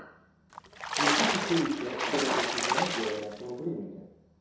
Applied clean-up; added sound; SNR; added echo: none; Splash, splatter; -3 dB; reverberation time 0.7 s.